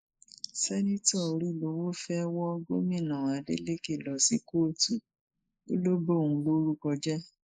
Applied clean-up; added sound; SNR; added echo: neural mask model Resemble Enhance denoiser.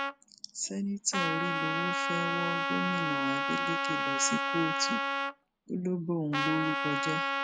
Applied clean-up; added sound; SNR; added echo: none; Trumpet; -2 dB; none.